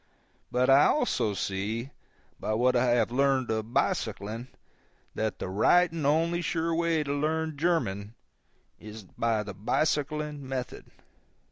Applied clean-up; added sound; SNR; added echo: none; none; none; none.